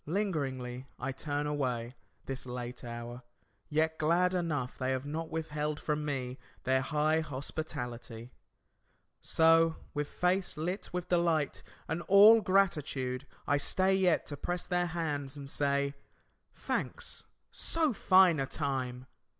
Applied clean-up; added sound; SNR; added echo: none; none; none; none.